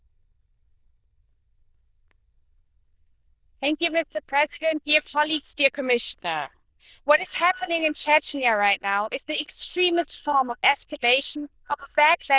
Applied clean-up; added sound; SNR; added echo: neural diffusion model UNIVERSE++.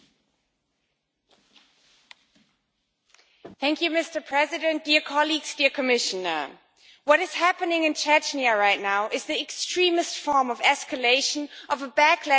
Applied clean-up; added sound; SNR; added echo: none; none; none; none.